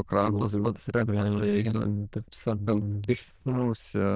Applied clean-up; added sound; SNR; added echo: neural diffusion model UNIVERSE++.